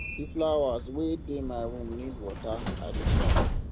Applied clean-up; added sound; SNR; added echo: none; Train; -2 dB; none.